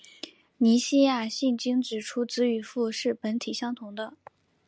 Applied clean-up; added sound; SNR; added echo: none; none; none; none.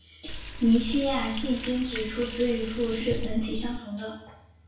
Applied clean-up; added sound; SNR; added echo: none; Liquid; 6 dB; reverberation time 0.6 s.